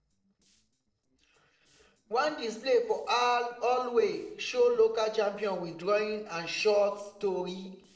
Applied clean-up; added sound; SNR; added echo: neural separator model SepFormer DNS4.